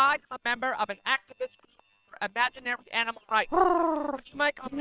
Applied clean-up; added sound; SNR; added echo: neural separator model SepFormer WHAM!.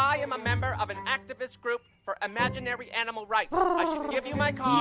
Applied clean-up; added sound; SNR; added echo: none; none; none; none.